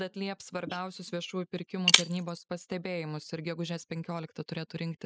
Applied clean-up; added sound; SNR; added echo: classical method spectral subtraction.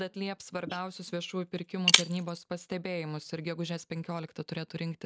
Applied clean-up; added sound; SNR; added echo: none; Shatter; -4 dB; none.